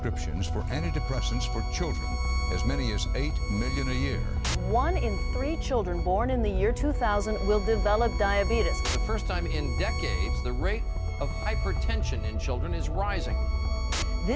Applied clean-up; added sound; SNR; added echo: none; Bowed string instrument; 17 dB; none.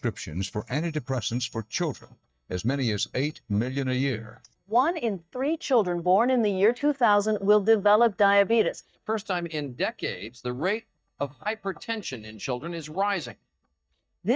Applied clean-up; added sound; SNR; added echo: neural mask model DeepFilterNet 3.